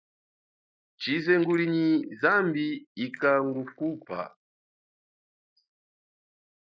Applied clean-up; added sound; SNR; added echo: neural mask model Resemble Enhance denoiser.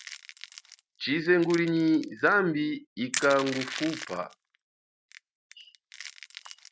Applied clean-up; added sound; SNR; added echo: none; Crushing; 13 dB; none.